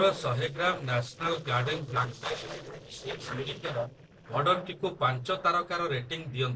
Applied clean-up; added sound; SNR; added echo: neural separator model SepFormer DNS4.